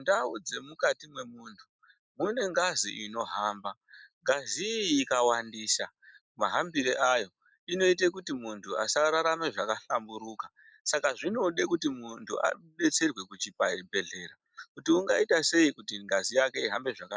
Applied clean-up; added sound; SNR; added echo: neural mask model Resemble Enhance denoiser.